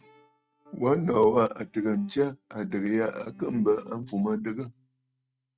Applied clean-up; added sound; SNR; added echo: neural mask model RNNoise.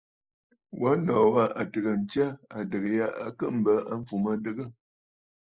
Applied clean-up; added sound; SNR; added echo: neural mask model Resemble Enhance denoiser.